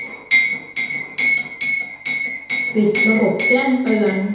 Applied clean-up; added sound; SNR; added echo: none; Liquid; 0 dB; reverberation time 0.9 s.